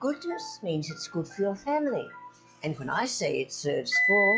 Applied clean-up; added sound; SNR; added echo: classical method log-MMSE.